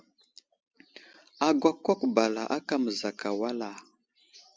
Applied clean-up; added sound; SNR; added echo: none; none; none; none.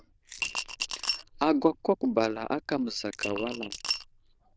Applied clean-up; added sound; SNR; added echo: neural diffusion model UNIVERSE++.